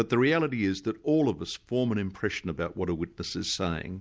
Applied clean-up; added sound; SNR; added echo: none; none; none; none.